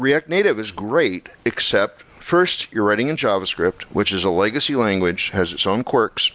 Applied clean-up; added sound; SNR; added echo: none; none; none; none.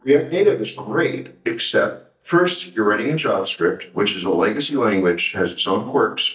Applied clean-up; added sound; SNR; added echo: neural mask model DeepFilterNet 3.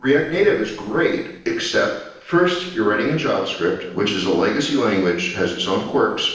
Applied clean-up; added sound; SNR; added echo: neural separator model SepFormer DNS4.